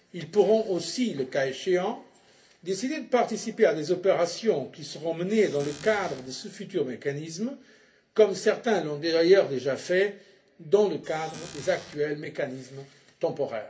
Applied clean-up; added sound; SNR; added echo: none; Squeak / Cupboard open or close; 18 dB; reverberation time 0.3 s.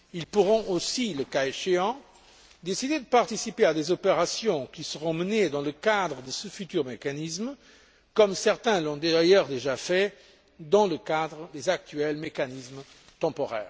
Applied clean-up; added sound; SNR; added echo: none; none; none; none.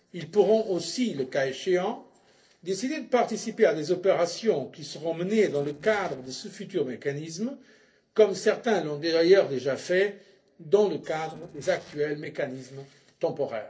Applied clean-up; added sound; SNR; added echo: neural separator model SepFormer DNS4.